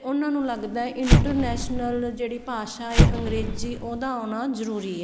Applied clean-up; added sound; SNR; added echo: none; Explosion; -4 dB; none.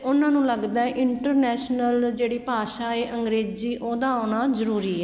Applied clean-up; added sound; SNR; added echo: none; none; none; none.